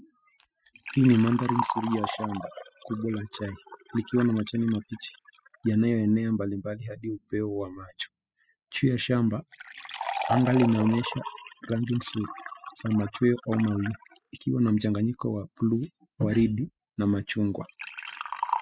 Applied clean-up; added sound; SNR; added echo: classical method spectral subtraction.